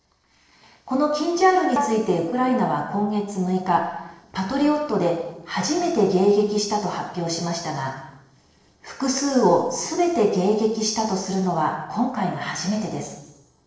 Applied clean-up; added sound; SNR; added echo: neural separator model SepFormer DNS4.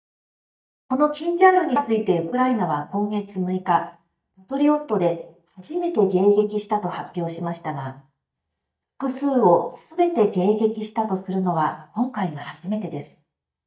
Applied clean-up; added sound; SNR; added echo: neural mask model DeepFilterNet 3.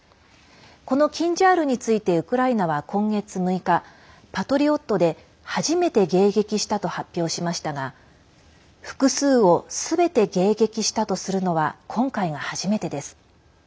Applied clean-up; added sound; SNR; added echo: none; none; none; none.